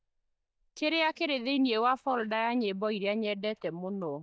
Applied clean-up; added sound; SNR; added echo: neural mask model DeepFilterNet 3.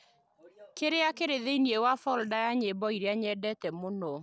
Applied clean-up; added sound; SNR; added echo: none; none; none; none.